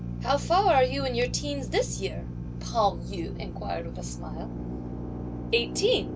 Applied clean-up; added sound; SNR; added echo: none; Drill; 5 dB; none.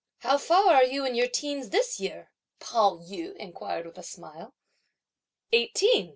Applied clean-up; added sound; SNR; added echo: none; none; none; none.